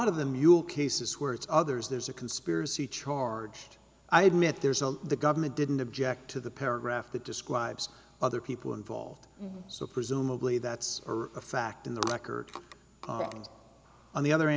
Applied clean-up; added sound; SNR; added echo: none; none; none; none.